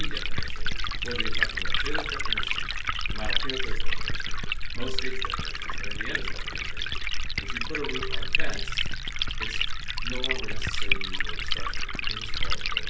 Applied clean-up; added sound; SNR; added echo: none; Liquid; 2 dB; reverberation time 0.3 s.